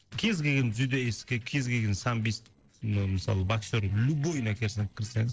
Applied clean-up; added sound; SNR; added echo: neural separator model SepFormer DNS4.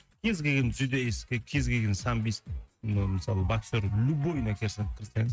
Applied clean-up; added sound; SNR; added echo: neural mask model RNNoise.